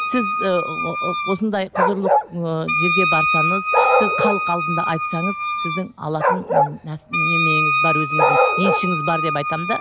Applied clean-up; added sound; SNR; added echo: none; Wind instrument, woodwind instrument + Bark; -4 dB; none.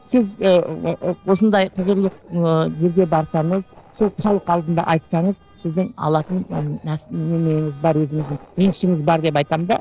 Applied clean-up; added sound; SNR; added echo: neural separator model SepFormer DNS4.